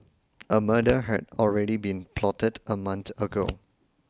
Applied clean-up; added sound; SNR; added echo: none; Scissors; 13 dB; none.